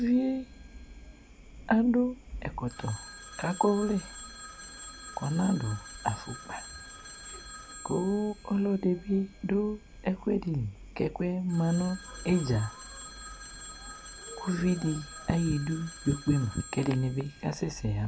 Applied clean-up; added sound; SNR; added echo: none; Telephone; 16 dB; none.